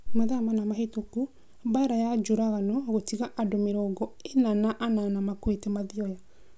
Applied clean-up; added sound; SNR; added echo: none; none; none; none.